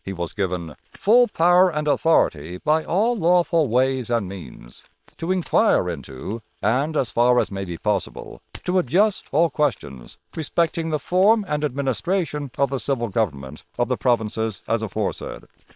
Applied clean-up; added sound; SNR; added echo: neural separator model SepFormer WHAM!.